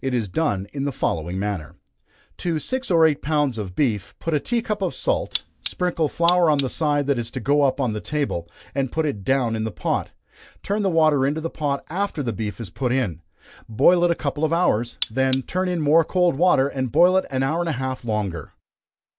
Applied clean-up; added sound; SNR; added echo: none; Cutlery, silverware; 11 dB; none.